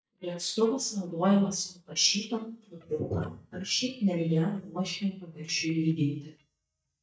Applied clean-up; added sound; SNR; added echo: neural mask model DeepFilterNet 3.